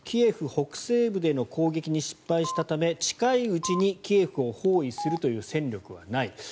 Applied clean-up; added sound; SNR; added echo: none; Telephone; 13 dB; none.